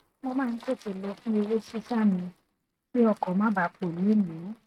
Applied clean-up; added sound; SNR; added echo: neural mask model RNNoise.